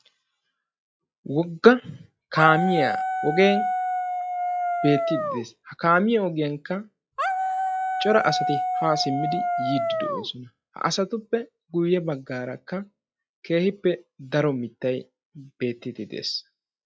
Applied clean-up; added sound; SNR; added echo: classical method log-MMSE.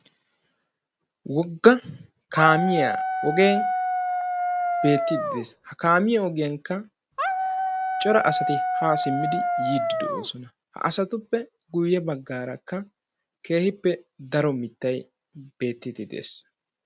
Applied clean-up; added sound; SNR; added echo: none; Dog; 0 dB; none.